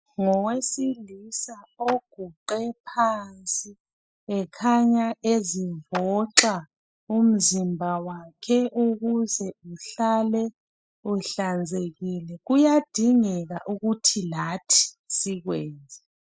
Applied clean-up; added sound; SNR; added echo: classical method spectral subtraction.